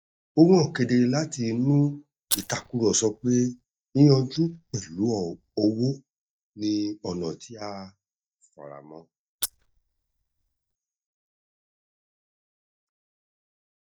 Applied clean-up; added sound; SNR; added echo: neural mask model DeepFilterNet 3.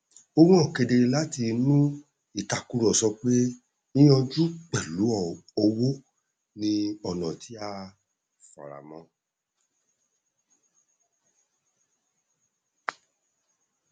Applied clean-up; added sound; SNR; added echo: none; none; none; none.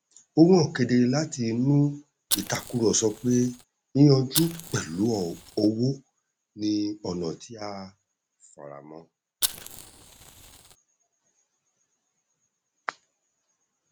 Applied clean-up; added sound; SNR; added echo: none; Fire; 8 dB; none.